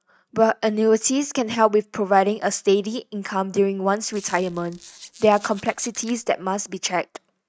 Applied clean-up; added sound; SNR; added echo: neural mask model RNNoise.